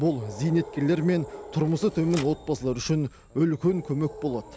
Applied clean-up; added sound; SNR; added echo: none; Animal + Typewriter; 16 dB; none.